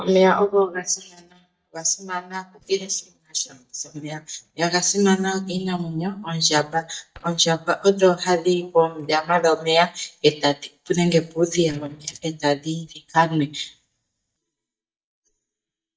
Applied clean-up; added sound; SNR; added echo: neural mask model DeepFilterNet 3.